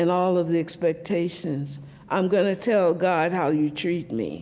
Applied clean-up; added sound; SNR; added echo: none; none; none; none.